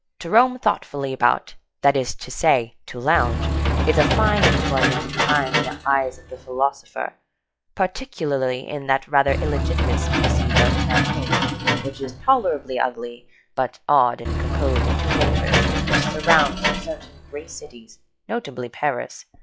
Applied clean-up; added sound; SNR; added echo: classical method log-MMSE.